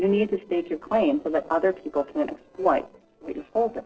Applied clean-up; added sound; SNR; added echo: neural separator model SepFormer DNS4.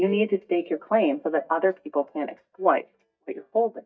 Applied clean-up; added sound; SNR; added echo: neural mask model DeepFilterNet 3.